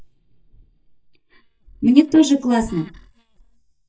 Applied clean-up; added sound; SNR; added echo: neural mask model DeepFilterNet 3.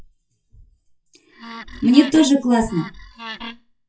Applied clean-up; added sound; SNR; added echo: classical method WPE with log-MMSE.